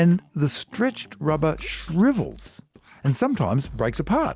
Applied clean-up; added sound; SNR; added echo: none; none; none; none.